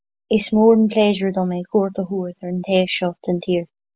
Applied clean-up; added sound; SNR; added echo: none; none; none; none.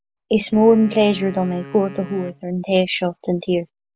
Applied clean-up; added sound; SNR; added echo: none; Wind instrument, woodwind instrument; 19 dB; none.